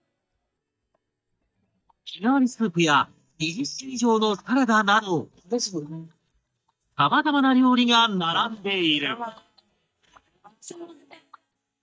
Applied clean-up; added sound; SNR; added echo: neural mask model DeepFilterNet 3.